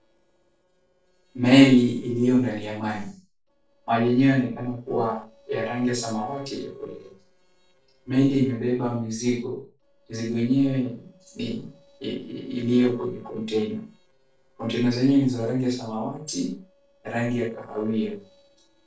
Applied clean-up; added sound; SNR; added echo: neural separator model SepFormer DNS4.